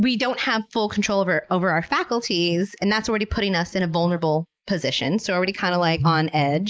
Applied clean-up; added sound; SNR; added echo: neural mask model Resemble Enhance denoiser.